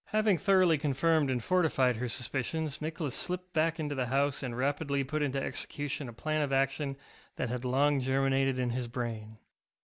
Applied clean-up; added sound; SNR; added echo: none; none; none; none.